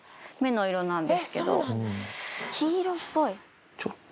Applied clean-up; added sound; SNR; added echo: none; none; none; none.